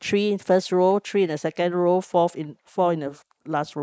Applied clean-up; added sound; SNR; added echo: neural mask model Resemble Enhance denoiser.